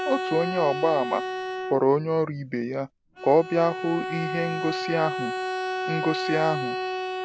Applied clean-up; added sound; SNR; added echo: none; Bowed string instrument; 5 dB; none.